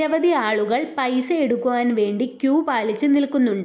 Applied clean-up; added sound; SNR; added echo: none; none; none; none.